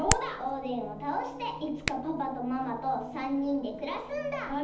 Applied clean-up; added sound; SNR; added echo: none; Hands; 6 dB; reverberation time 0.8 s.